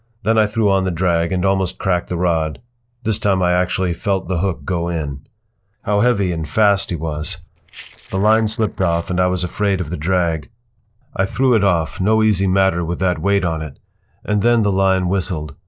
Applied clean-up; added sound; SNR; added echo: neural separator model SepFormer DNS4.